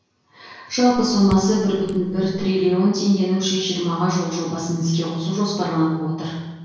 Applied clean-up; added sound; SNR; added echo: none; Raindrop / Drip; 15 dB; reverberation time 1.0 s.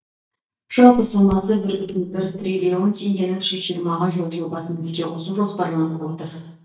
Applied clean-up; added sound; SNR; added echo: neural mask model DeepFilterNet 3.